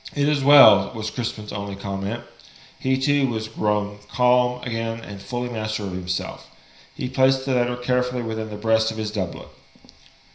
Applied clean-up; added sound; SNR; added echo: none; none; none; reverberation time 0.5 s.